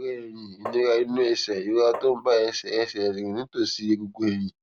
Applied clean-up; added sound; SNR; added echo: none; Tap; 13 dB; none.